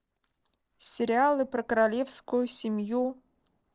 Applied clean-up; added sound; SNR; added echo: neural separator model SepFormer DNS4.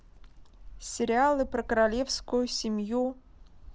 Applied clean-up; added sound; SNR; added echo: none; Wind; 18 dB; none.